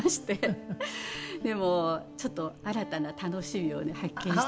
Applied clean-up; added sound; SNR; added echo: none; Guitar; 13 dB; none.